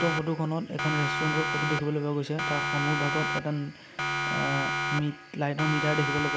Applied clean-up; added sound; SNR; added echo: none; Siren; 1 dB; none.